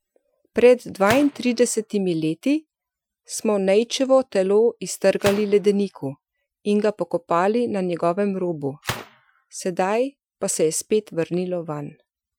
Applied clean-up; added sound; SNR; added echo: classical method Wiener filter.